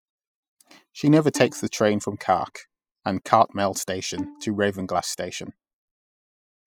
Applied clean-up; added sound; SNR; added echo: classical method spectral subtraction.